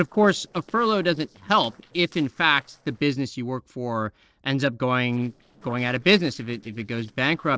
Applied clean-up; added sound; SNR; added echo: neural separator model SepFormer DNS4.